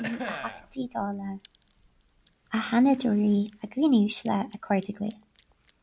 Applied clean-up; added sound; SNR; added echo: none; Chewing, mastication / Cough; 18 dB; none.